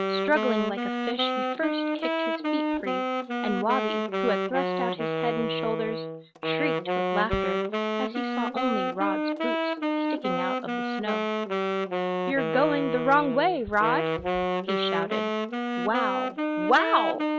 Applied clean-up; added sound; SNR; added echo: none; Wind instrument, woodwind instrument; -2 dB; none.